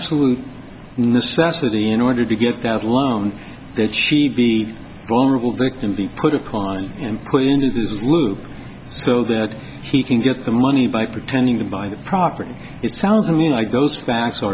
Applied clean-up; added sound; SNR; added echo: none; none; none; none.